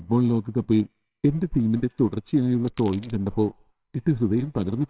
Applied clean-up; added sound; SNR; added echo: neural separator model SepFormer WHAMR!.